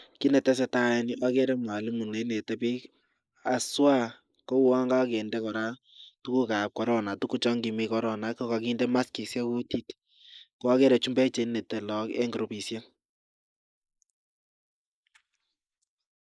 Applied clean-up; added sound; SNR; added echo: neural mask model Resemble Enhance denoiser.